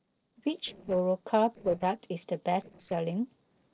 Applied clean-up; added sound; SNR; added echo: neural separator model SepFormer DNS4.